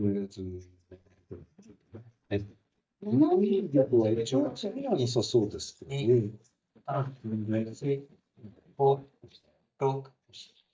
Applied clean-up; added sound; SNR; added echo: neural mask model DeepFilterNet 3.